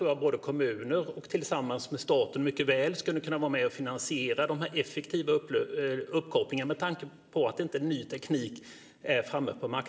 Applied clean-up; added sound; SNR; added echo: none; none; none; reverberation time 1.7 s.